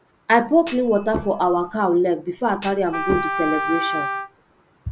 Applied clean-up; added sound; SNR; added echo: none; Wind instrument, woodwind instrument + Thump, thud; 6 dB; none.